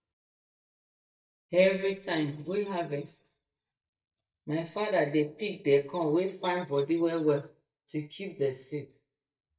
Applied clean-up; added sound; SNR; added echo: neural mask model DeepFilterNet 3.